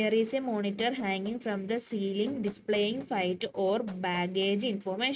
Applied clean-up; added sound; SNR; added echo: neural mask model RNNoise.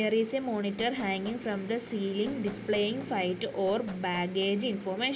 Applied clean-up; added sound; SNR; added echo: none; Knock; 20 dB; none.